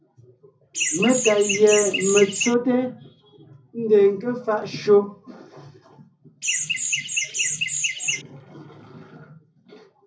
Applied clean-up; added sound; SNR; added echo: none; Chirp, tweet; 1 dB; reverberation time 0.4 s.